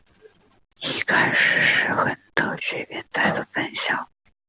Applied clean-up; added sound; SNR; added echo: none; none; none; none.